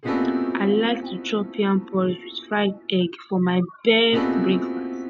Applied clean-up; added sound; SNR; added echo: none; Piano; 5 dB; none.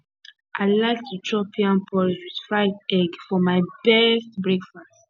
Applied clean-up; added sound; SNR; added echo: none; none; none; none.